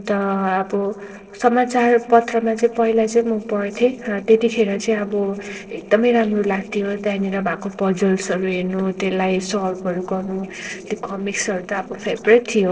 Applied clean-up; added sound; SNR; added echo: neural separator model SepFormer DNS4.